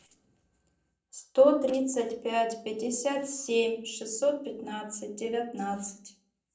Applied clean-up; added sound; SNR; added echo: neural separator model SepFormer DNS4.